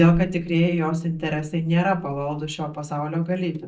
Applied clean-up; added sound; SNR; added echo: neural mask model DeepFilterNet 3.